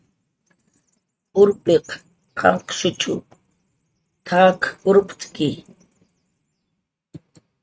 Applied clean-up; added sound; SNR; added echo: neural mask model RNNoise.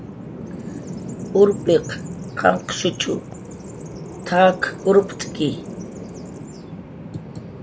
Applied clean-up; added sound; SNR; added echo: none; Bird vocalization, bird call, bird song; 11 dB; none.